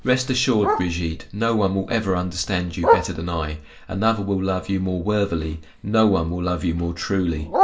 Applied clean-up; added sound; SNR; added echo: none; Bark; 5 dB; reverberation time 0.2 s.